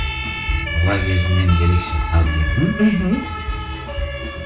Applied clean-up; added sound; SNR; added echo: none; Siren; 10 dB; reverberation time 0.5 s.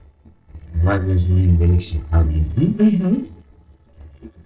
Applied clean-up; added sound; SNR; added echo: neural separator model SepFormer DNS4.